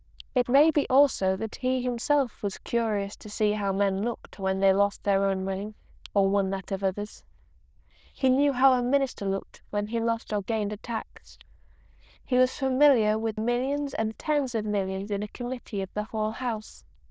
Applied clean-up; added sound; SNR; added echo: neural diffusion model UNIVERSE++.